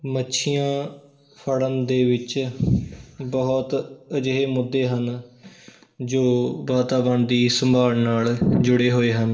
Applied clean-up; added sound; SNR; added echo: none; none; none; reverberation time 0.6 s.